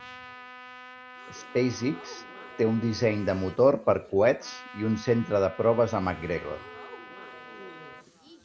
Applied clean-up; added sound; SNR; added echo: none; Crowd / Gasp + Trumpet; 17 dB; none.